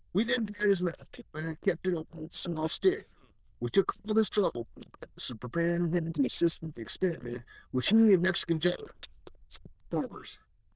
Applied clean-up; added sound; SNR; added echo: neural diffusion model UNIVERSE++.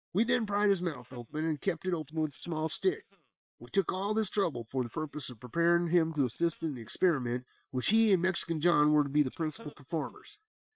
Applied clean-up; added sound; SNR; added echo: neural separator model SepFormer WHAM!.